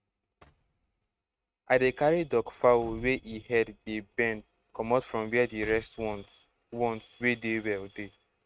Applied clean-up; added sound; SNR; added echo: neural mask model RNNoise.